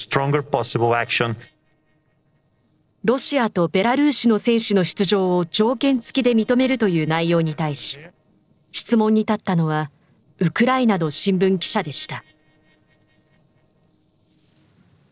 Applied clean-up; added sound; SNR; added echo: neural separator model SepFormer DNS4.